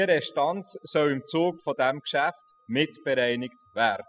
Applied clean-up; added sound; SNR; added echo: classical method spectral subtraction.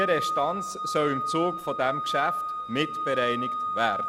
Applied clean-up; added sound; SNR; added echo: none; Organ; 2 dB; none.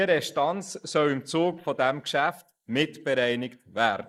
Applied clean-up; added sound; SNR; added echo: neural mask model Resemble Enhance denoiser.